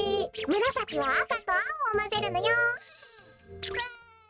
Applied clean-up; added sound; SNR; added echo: neural mask model RNNoise.